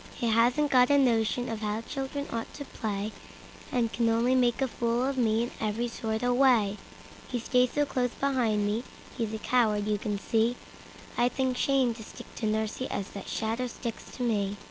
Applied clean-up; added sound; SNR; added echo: none; none; none; none.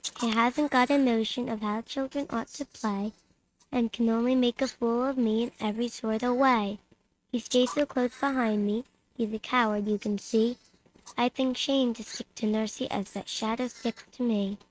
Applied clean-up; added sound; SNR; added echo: neural mask model RNNoise.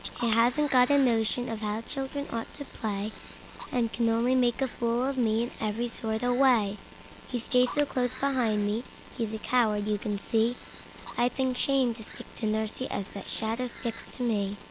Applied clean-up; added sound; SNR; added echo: none; Camera; 16 dB; none.